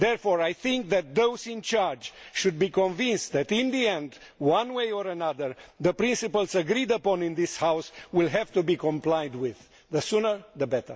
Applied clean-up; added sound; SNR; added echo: none; none; none; none.